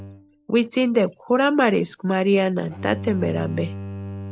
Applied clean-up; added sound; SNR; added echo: none; Bowed string instrument; 13 dB; none.